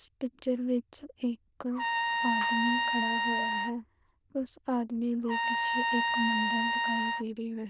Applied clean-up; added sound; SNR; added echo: neural diffusion model UNIVERSE++.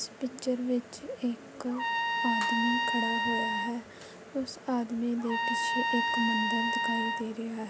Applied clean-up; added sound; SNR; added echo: none; Trumpet; -2 dB; none.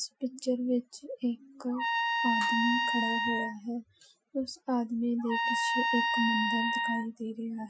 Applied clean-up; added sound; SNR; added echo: classical method Wiener filter.